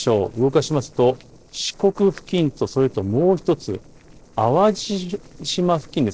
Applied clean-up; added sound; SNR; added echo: neural separator model SepFormer DNS4.